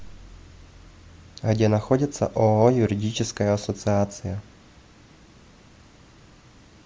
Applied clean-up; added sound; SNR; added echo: none; none; none; none.